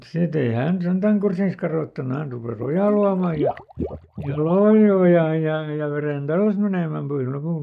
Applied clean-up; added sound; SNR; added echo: neural mask model DeepFilterNet 3.